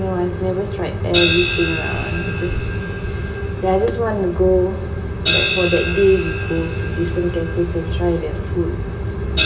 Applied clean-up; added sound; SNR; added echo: none; Crash cymbal; 7 dB; reverberation time 2.9 s.